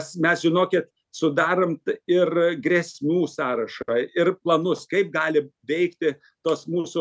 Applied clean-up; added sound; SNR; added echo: none; none; none; none.